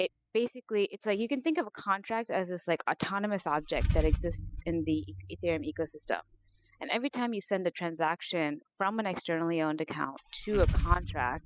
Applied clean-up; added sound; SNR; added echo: classical method spectral subtraction.